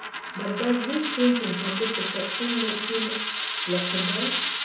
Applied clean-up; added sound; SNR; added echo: none; Coin (dropping); 2 dB; reverberation time 0.7 s.